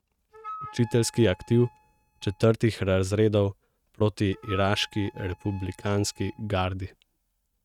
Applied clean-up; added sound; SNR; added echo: neural mask model RNNoise.